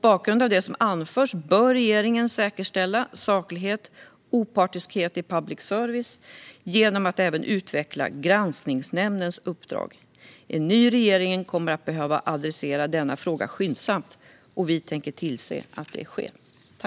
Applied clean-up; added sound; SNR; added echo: none; none; none; none.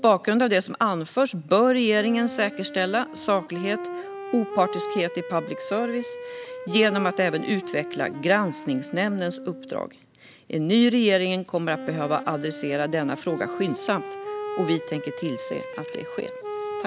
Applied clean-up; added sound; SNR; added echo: none; Wind instrument, woodwind instrument; 11 dB; none.